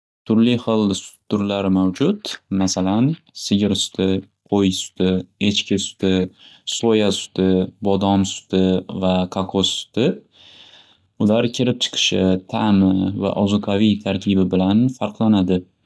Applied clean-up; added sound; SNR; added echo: neural mask model DeepFilterNet 3.